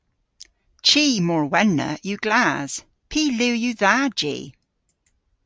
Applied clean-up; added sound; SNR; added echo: none; none; none; none.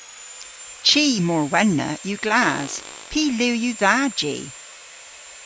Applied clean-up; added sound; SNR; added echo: none; Sawing + Fart; 15 dB; none.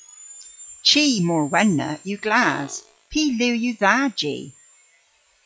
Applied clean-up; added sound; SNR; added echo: classical method log-MMSE.